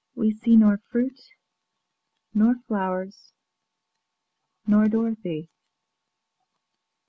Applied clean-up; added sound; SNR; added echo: none; none; none; none.